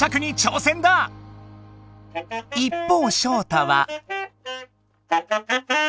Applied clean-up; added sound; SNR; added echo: none; none; none; none.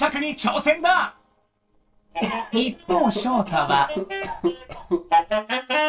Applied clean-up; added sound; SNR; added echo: neural separator model SepFormer DNS4.